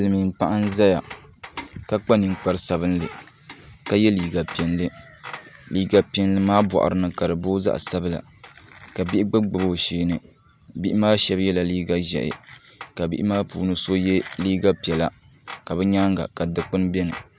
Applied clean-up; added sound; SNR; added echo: none; none; none; none.